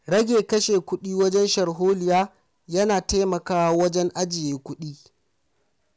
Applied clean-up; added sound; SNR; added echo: none; none; none; none.